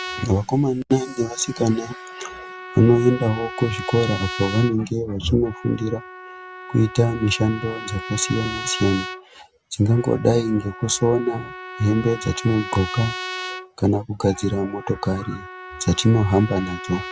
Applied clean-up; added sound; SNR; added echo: none; Trumpet; 13 dB; none.